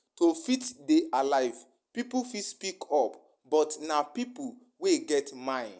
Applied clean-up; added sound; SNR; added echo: none; none; none; none.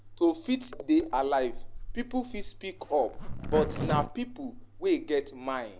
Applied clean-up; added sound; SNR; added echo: none; Zipper (clothing); 7 dB; none.